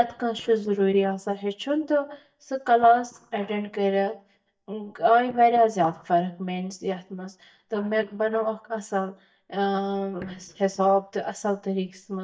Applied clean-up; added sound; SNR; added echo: neural mask model DeepFilterNet 3.